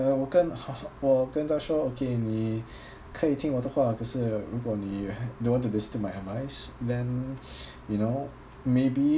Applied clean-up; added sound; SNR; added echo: none; none; none; none.